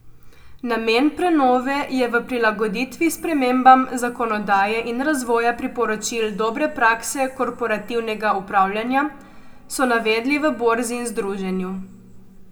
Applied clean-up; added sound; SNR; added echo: none; none; none; reverberation time 1.1 s.